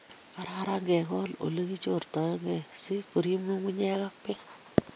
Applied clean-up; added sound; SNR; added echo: none; none; none; none.